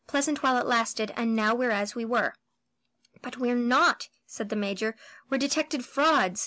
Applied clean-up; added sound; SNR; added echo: none; none; none; none.